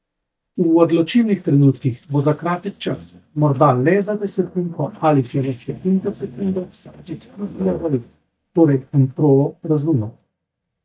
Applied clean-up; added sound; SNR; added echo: neural mask model DeepFilterNet 3.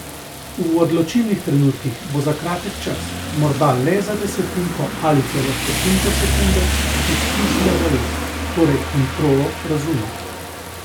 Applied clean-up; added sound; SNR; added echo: none; Rain; 3 dB; none.